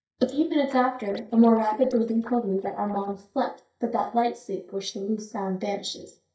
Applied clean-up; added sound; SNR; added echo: neural mask model DeepFilterNet 3.